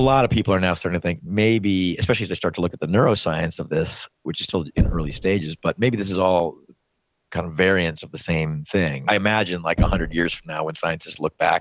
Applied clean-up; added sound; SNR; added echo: none; Knock; 10 dB; none.